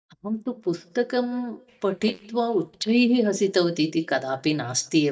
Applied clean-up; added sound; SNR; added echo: neural mask model DeepFilterNet 3.